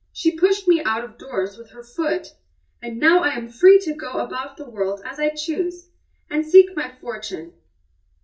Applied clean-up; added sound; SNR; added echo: none; none; none; reverberation time 0.2 s.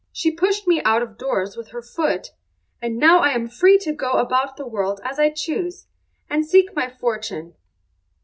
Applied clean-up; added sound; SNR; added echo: none; none; none; none.